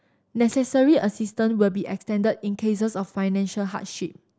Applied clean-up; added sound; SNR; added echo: none; none; none; none.